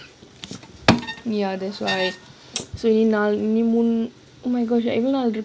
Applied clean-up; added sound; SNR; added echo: none; none; none; none.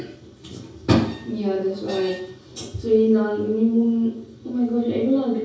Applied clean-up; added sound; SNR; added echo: none; none; none; reverberation time 0.6 s.